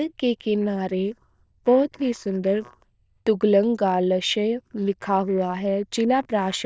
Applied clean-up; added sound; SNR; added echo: neural diffusion model UNIVERSE++.